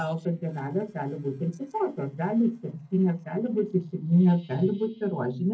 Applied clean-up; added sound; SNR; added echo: neural separator model SepFormer DNS4.